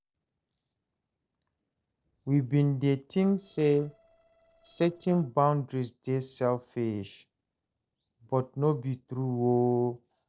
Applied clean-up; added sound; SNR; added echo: neural separator model SepFormer DNS4.